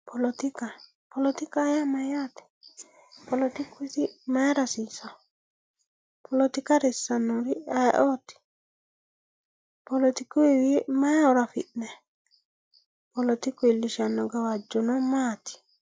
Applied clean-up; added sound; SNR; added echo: none; none; none; none.